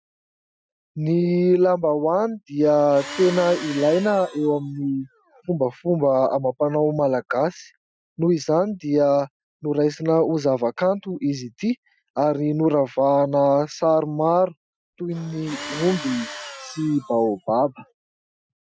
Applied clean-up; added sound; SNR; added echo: classical method Wiener filter.